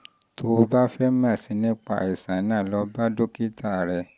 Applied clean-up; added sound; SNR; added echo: none; none; none; none.